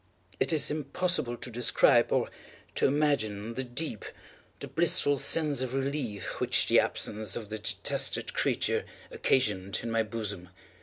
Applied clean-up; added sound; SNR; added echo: none; none; none; none.